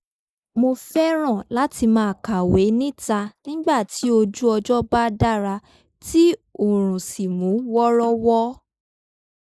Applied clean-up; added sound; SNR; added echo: neural mask model Resemble Enhance denoiser.